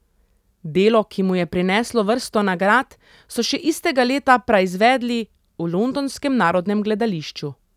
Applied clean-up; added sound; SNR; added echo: none; none; none; none.